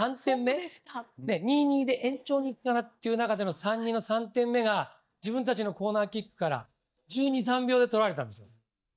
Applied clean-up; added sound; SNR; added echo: neural mask model DeepFilterNet 3.